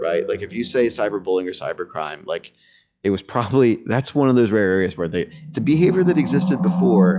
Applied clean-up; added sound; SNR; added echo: classical method log-MMSE.